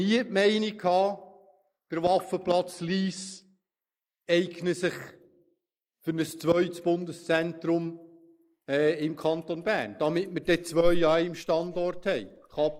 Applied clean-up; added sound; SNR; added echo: neural mask model Resemble Enhance denoiser.